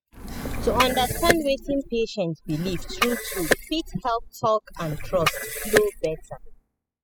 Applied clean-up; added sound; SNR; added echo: classical method spectral subtraction.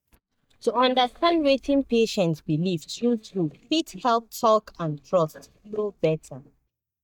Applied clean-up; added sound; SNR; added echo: neural mask model DeepFilterNet 3.